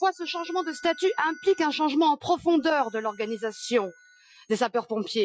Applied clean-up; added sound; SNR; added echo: classical method Wiener filter.